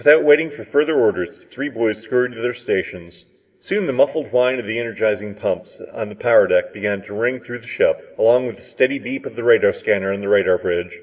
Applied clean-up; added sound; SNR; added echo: none; none; none; reverberation time 1.3 s.